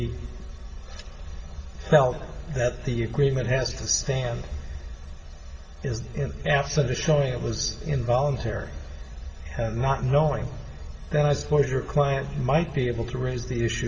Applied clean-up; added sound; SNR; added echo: none; none; none; reverberation time 2.4 s.